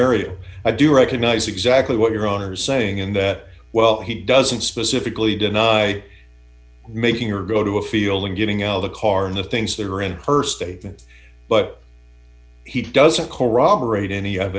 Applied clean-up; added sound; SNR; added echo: none; none; none; none.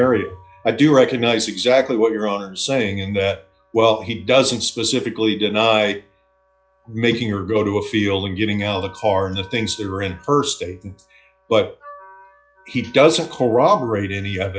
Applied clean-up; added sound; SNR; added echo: classical method log-MMSE.